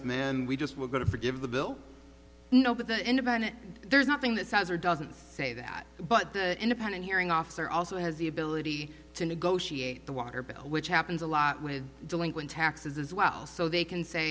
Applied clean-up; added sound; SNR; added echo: none; none; none; none.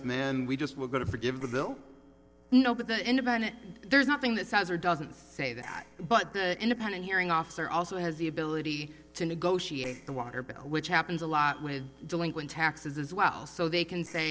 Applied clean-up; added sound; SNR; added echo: neural separator model SepFormer DNS4.